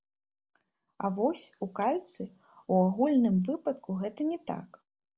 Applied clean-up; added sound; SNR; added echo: none; none; none; none.